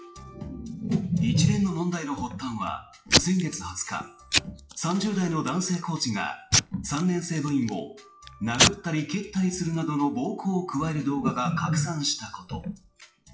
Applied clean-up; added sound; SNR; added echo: classical method WPE with log-MMSE.